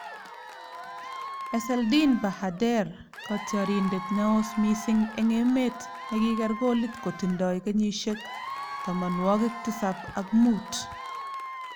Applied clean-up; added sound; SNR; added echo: none; Applause / Crowd / Cheering; 11 dB; none.